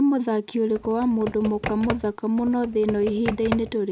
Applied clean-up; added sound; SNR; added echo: none; Computer keyboard; 10 dB; none.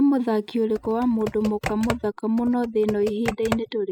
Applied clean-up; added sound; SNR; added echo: classical method spectral subtraction.